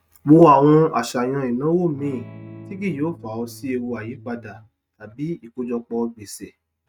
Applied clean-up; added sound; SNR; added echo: neural mask model RNNoise.